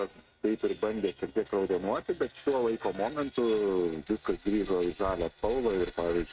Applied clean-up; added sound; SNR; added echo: neural mask model RNNoise.